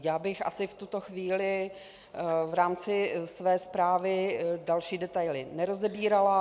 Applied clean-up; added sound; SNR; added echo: none; none; none; none.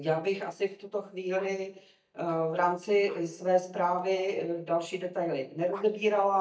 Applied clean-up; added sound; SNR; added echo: neural mask model DeepFilterNet 3.